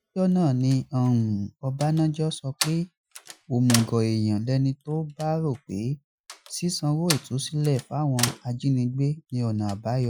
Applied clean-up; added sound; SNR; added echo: classical method Wiener filter.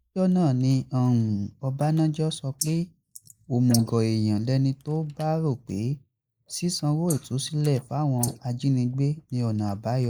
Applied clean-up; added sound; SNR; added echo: neural mask model Resemble Enhance denoiser.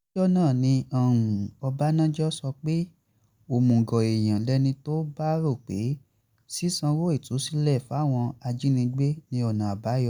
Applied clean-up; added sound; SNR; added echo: none; none; none; none.